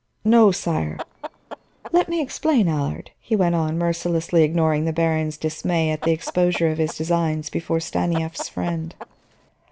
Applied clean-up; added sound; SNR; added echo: none; Chicken, rooster; 16 dB; none.